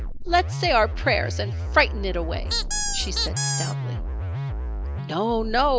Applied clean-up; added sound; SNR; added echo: none; Squeak + Musical instrument; 1 dB; none.